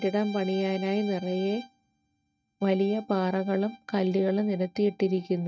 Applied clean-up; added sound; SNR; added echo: neural mask model RNNoise.